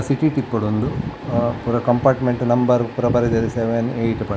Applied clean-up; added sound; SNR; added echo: none; none; none; none.